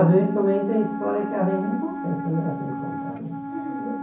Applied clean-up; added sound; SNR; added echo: none; Wind instrument, woodwind instrument; 7 dB; reverberation time 0.6 s.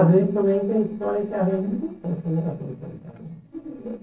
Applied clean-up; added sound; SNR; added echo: neural separator model SepFormer DNS4.